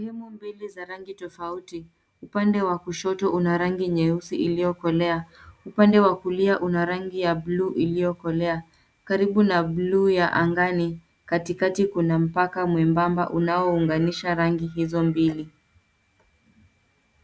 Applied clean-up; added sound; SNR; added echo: none; none; none; none.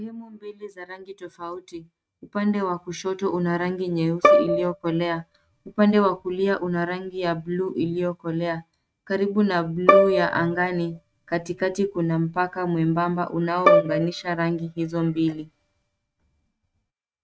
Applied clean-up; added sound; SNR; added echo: neural mask model RNNoise.